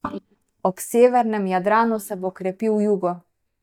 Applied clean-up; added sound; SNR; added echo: neural mask model DeepFilterNet 3.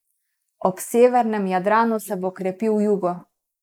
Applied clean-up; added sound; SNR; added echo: neural mask model Resemble Enhance denoiser.